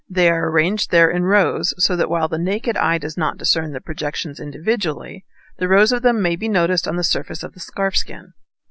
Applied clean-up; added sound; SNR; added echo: none; none; none; none.